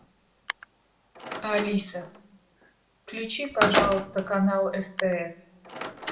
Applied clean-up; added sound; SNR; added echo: none; Slam; 3 dB; reverberation time 0.4 s.